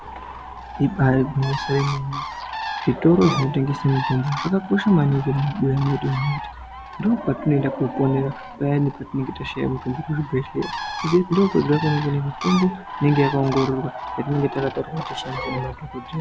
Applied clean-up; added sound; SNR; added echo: none; Bird; 10 dB; none.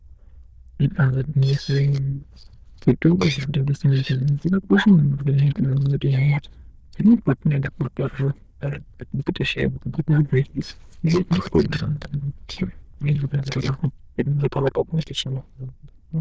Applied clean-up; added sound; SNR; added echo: neural diffusion model UNIVERSE++.